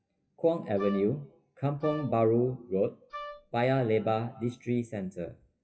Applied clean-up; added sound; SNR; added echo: classical method WPE with log-MMSE.